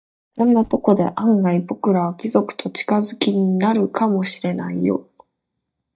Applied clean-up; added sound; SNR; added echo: neural mask model DeepFilterNet 3.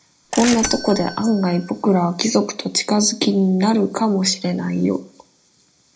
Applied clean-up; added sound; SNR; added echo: none; Bell / Mechanisms; 11 dB; reverberation time 0.2 s.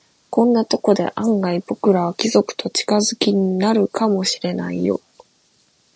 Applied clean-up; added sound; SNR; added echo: none; none; none; none.